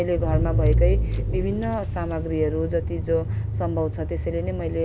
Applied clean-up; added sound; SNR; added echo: none; Engine / Car; -2 dB; none.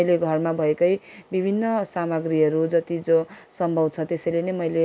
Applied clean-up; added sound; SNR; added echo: none; none; none; none.